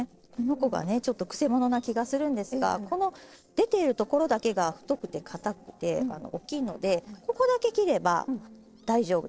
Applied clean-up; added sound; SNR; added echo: neural separator model SepFormer DNS4.